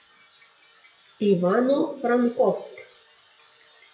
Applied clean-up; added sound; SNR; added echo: classical method WPE with log-MMSE.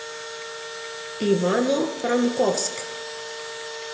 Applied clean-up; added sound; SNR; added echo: none; Engine / Drill; 8 dB; reverberation time 0.8 s.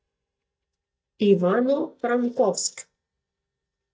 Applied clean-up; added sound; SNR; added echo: neural mask model DeepFilterNet 3.